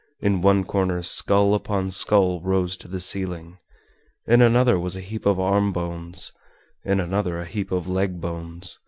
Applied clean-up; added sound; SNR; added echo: none; none; none; none.